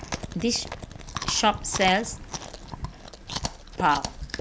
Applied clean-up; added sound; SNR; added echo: none; Chewing, mastication; 7 dB; none.